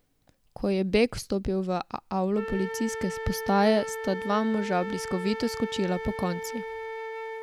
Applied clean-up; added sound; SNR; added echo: none; Wind instrument, woodwind instrument; 8 dB; none.